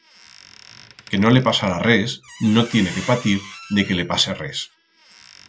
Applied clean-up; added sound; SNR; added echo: none; Squeak; 19 dB; none.